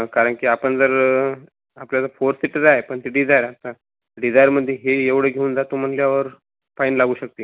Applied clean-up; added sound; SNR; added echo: none; none; none; none.